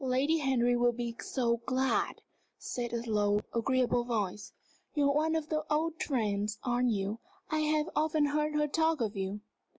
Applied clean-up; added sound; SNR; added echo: none; none; none; none.